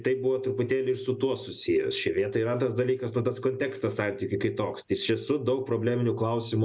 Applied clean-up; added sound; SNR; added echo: none; none; none; none.